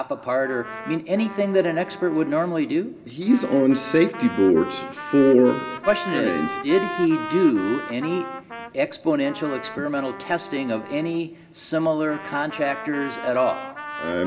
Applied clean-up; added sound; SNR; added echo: none; Trumpet; 13 dB; reverberation time 2.0 s.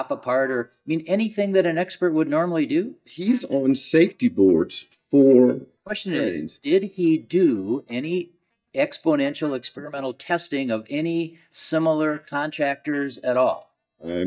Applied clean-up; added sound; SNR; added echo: neural mask model DeepFilterNet 3.